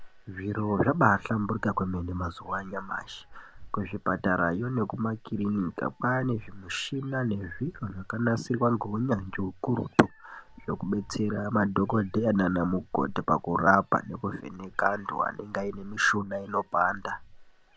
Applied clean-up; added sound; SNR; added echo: none; Meow; 19 dB; none.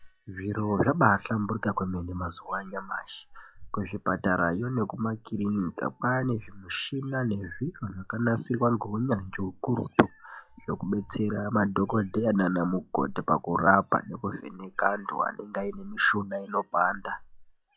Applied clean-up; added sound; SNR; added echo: classical method log-MMSE.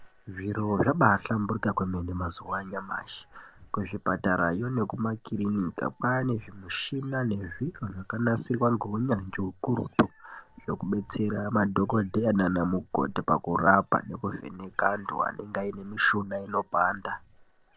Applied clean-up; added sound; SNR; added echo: neural separator model SepFormer DNS4.